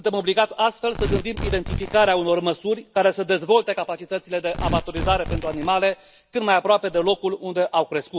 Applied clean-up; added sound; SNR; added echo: none; Tearing; 9 dB; none.